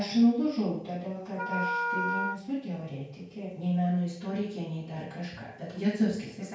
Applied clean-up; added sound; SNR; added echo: none; Wind instrument, woodwind instrument; 4 dB; reverberation time 0.5 s.